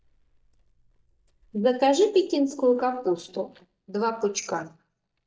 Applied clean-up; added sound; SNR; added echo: neural mask model DeepFilterNet 3.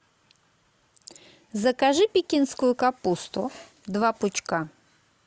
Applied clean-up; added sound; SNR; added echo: none; none; none; none.